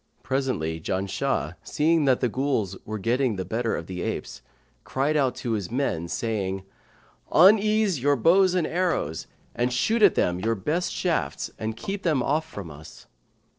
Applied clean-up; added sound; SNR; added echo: neural separator model SepFormer DNS4.